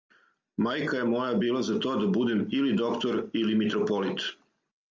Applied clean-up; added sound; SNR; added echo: none; none; none; none.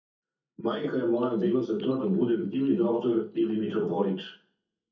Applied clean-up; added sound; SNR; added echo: neural mask model DeepFilterNet 3.